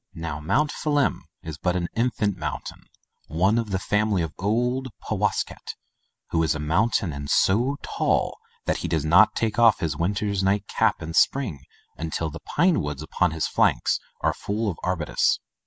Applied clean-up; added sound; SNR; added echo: none; none; none; none.